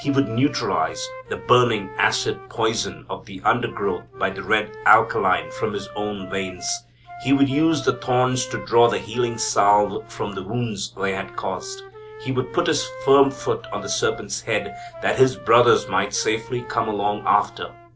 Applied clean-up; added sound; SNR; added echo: none; Wind instrument, woodwind instrument; 16 dB; none.